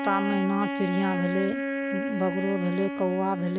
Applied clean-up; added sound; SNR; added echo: none; Wind instrument, woodwind instrument; 3 dB; none.